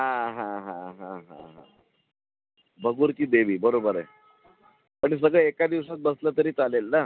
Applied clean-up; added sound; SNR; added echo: none; none; none; none.